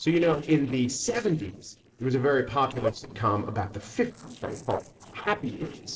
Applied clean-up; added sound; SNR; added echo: neural separator model SepFormer DNS4.